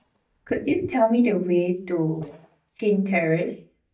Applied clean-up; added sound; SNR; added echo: neural mask model DeepFilterNet 3.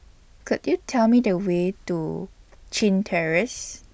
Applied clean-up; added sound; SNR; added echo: none; none; none; none.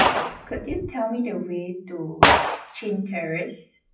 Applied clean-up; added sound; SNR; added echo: classical method WPE with log-MMSE.